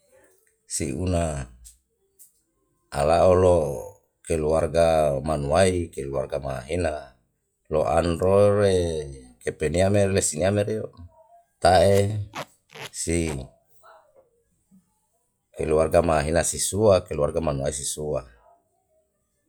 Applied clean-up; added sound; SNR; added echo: classical method log-MMSE.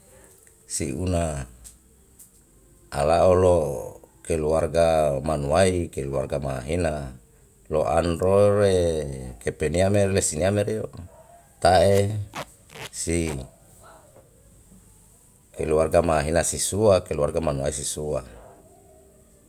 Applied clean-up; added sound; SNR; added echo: none; Packing tape, duct tape; 18 dB; none.